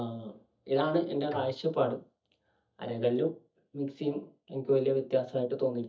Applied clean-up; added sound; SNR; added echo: neural mask model DeepFilterNet 3.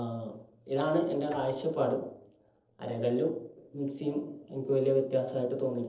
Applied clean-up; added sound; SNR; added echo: neural separator model SepFormer DNS4.